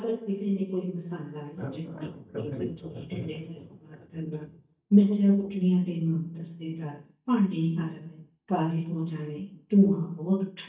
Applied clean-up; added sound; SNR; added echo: neural mask model DeepFilterNet 3.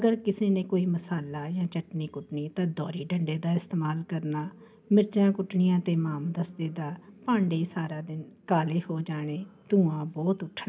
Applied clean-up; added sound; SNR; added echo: none; none; none; none.